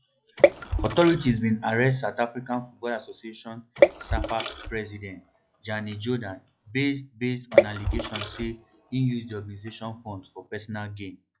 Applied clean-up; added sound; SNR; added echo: classical method log-MMSE.